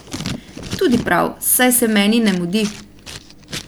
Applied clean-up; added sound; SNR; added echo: none; Scissors; 13 dB; none.